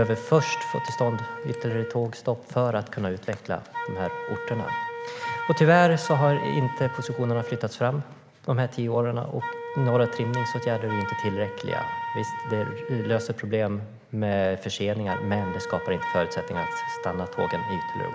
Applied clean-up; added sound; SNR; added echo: none; Wind instrument, woodwind instrument; 8 dB; none.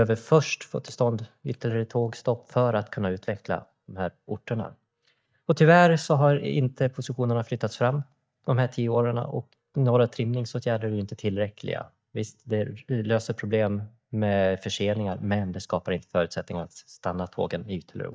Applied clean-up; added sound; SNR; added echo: neural mask model DeepFilterNet 3.